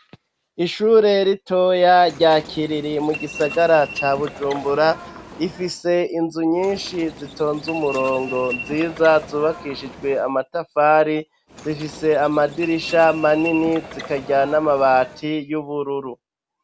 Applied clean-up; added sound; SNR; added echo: none; Subway, metro, underground; 15 dB; none.